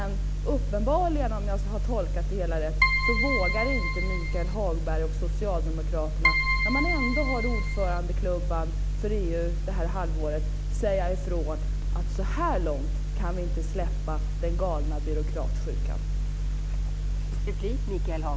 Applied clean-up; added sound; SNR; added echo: none; Keyboard (musical) + Mechanical fan; -5 dB; none.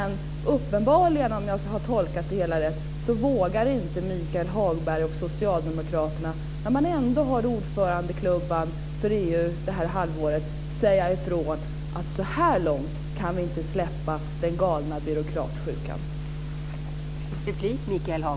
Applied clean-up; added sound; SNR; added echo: none; none; none; none.